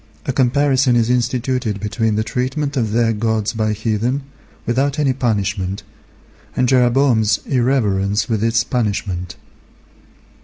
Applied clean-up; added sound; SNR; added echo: none; none; none; none.